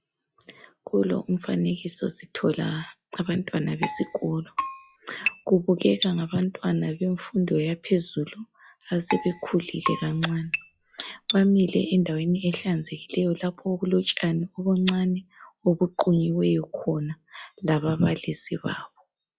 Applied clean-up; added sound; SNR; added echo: classical method log-MMSE.